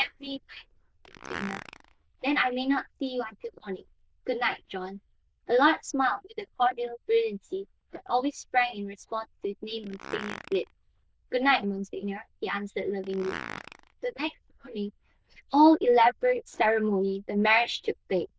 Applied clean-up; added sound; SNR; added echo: neural diffusion model UNIVERSE++.